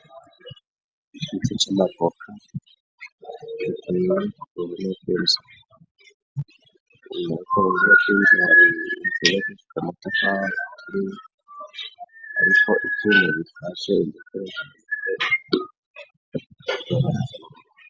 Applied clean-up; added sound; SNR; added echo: none; none; none; none.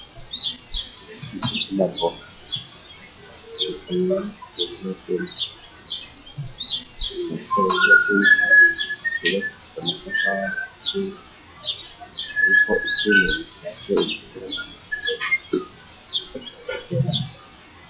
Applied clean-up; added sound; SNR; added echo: classical method log-MMSE.